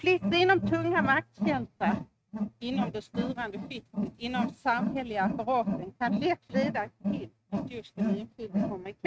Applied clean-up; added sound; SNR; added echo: neural mask model RNNoise.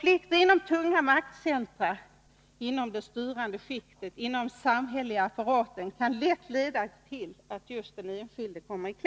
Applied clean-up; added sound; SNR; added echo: none; none; none; none.